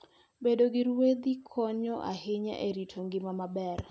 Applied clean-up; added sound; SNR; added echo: none; none; none; none.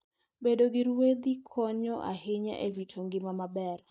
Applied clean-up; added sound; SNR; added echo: neural mask model DeepFilterNet 3.